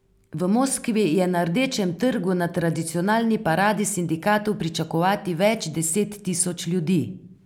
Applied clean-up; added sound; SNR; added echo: none; none; none; none.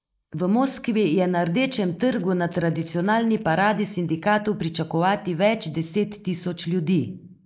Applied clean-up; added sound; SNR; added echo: neural mask model Resemble Enhance denoiser.